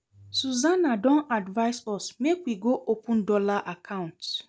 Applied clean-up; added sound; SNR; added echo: none; none; none; none.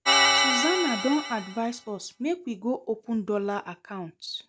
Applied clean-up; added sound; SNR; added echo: none; Organ; -4 dB; none.